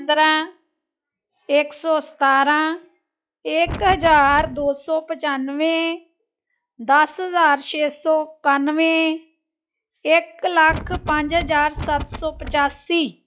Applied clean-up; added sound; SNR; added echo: classical method log-MMSE.